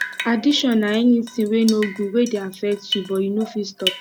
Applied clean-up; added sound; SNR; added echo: none; Drip; 12 dB; none.